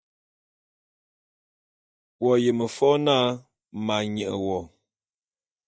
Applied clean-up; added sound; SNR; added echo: neural mask model DeepFilterNet 3.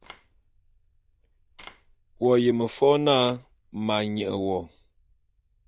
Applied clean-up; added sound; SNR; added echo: neural diffusion model UNIVERSE++.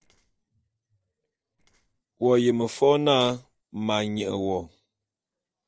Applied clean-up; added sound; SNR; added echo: neural separator model SepFormer DNS4.